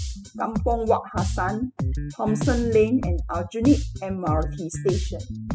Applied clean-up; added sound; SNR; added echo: classical method spectral subtraction.